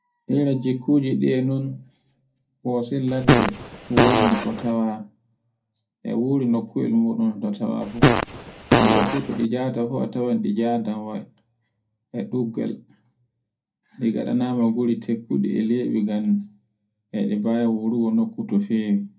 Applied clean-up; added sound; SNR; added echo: none; Fart; -4 dB; reverberation time 0.2 s.